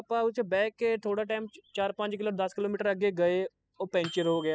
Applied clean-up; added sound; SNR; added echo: classical method spectral subtraction.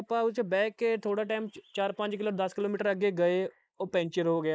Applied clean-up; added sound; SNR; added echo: neural mask model Resemble Enhance denoiser.